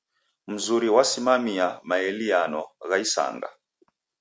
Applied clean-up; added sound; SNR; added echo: none; none; none; none.